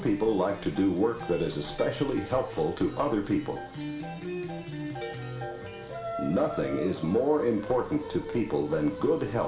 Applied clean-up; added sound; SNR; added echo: none; Harp; 19 dB; reverberation time 0.4 s.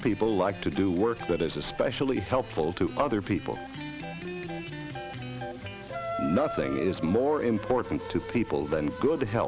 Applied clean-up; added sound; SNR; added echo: none; none; none; none.